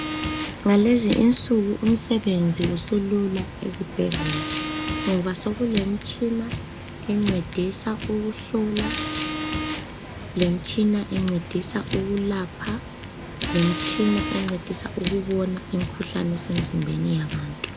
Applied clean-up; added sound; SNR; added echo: none; Car; 6 dB; none.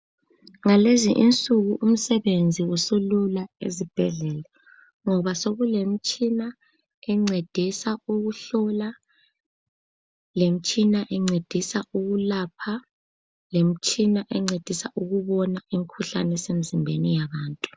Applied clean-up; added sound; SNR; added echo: none; none; none; none.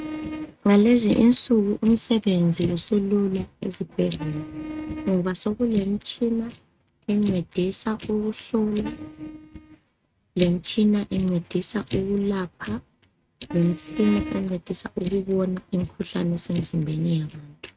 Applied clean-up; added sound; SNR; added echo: neural mask model RNNoise.